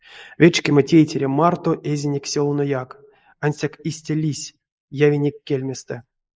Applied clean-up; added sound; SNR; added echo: neural mask model Resemble Enhance denoiser.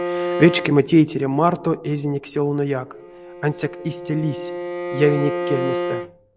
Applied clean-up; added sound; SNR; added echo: none; Bowed string instrument; 7 dB; none.